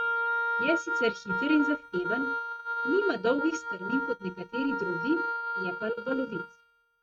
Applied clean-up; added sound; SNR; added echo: neural mask model RNNoise.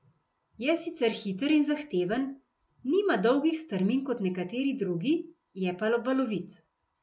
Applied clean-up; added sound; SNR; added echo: none; none; none; none.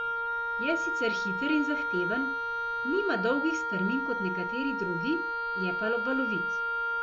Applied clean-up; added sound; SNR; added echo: none; Wind instrument, woodwind instrument; -1 dB; none.